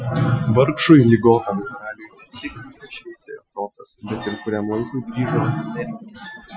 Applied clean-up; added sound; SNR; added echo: classical method Wiener filter.